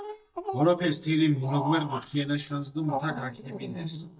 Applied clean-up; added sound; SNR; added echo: neural mask model DeepFilterNet 3.